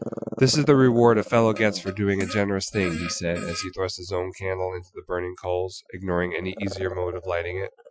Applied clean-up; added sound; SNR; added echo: classical method Wiener filter.